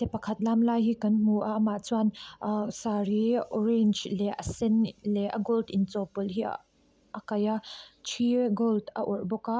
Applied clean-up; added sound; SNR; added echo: none; none; none; none.